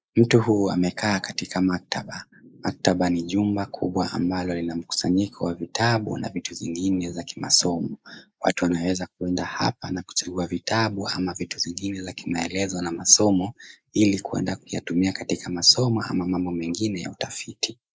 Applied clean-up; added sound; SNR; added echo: neural mask model Resemble Enhance denoiser.